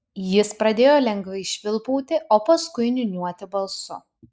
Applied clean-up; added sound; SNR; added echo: neural mask model Resemble Enhance denoiser.